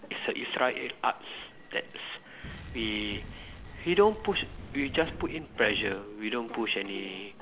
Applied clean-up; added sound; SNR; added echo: none; Explosion + Subway, metro, underground; 14 dB; none.